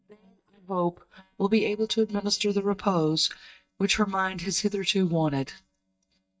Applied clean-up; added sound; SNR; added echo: neural mask model DeepFilterNet 3.